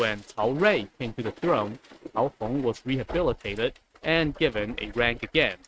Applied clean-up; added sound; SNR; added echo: neural mask model RNNoise.